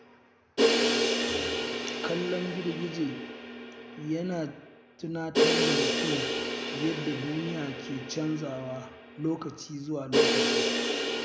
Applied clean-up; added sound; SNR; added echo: none; Crash cymbal; -5 dB; none.